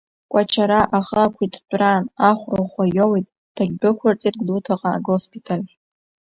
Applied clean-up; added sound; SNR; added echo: none; none; none; none.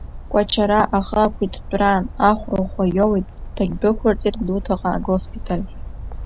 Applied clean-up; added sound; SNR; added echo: none; Bird; 10 dB; none.